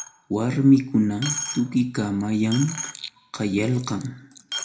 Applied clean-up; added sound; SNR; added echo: none; Coin (dropping); 13 dB; reverberation time 0.4 s.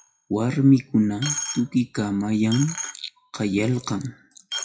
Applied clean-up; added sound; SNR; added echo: classical method WPE with log-MMSE.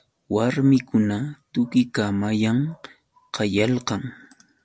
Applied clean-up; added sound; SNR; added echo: none; none; none; none.